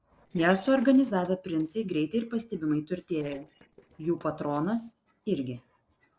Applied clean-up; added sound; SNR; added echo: neural separator model SepFormer DNS4.